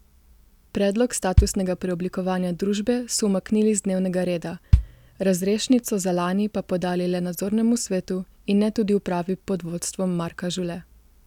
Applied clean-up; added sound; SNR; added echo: none; Bass drum; 3 dB; none.